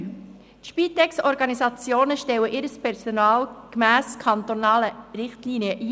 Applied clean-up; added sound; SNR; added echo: none; none; none; none.